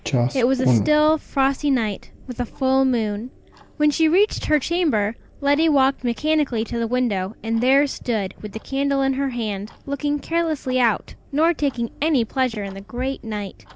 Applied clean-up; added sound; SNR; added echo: none; Clock; 11 dB; none.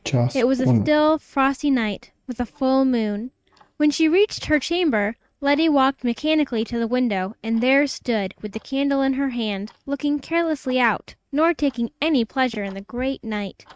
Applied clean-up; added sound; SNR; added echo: neural mask model RNNoise.